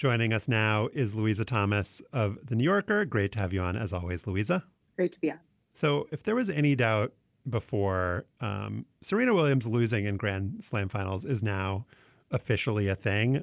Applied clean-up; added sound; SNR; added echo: none; none; none; none.